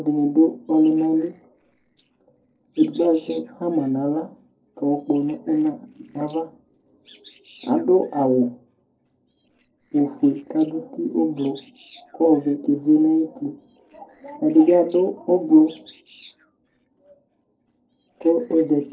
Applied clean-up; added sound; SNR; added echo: neural separator model SepFormer DNS4.